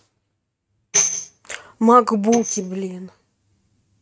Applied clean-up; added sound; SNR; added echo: neural mask model RNNoise.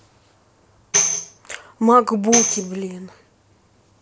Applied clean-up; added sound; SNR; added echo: none; Tambourine; 1 dB; none.